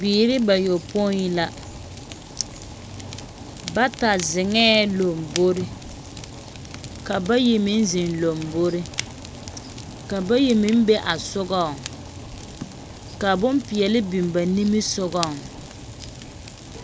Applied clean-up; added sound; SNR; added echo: none; Fire; 14 dB; none.